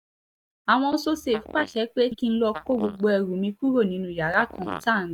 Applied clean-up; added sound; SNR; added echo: neural mask model DeepFilterNet 3.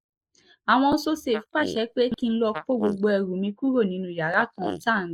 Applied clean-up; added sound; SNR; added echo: neural mask model Resemble Enhance denoiser.